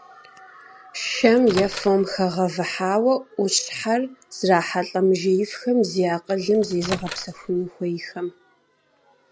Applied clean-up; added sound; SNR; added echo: none; Microwave oven; 13 dB; none.